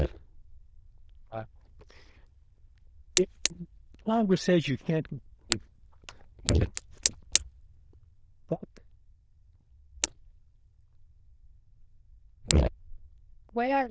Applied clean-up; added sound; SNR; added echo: neural diffusion model UNIVERSE++.